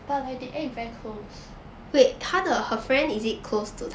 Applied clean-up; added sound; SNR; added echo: none; none; none; none.